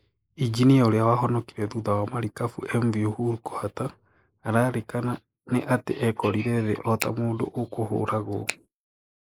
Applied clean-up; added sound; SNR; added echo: neural mask model Resemble Enhance denoiser.